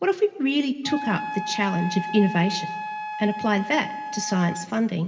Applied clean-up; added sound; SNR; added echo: none; Wind instrument, woodwind instrument; 9 dB; reverberation time 0.9 s.